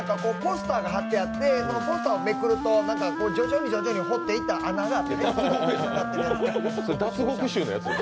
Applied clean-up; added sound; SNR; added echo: none; Wind instrument, woodwind instrument; 5 dB; none.